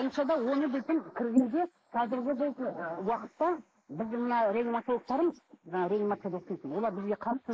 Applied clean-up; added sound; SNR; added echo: neural mask model Resemble Enhance denoiser.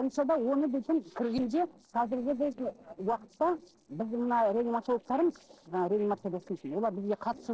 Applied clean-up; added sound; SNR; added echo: neural separator model SepFormer DNS4.